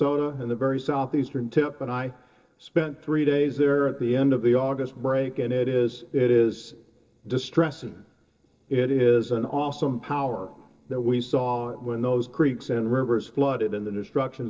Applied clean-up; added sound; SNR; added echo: neural separator model SepFormer DNS4.